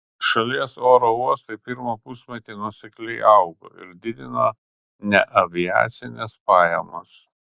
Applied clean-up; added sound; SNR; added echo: none; none; none; none.